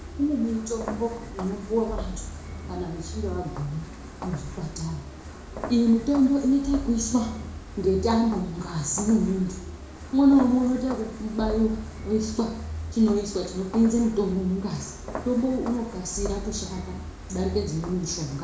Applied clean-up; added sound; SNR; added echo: none; Walk, footsteps; 10 dB; reverberation time 0.6 s.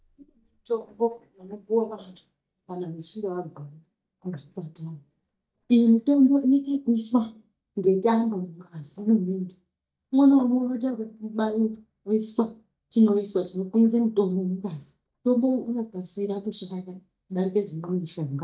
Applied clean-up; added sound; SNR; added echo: neural mask model DeepFilterNet 3.